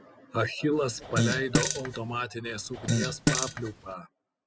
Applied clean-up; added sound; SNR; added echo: none; Fart; -2 dB; none.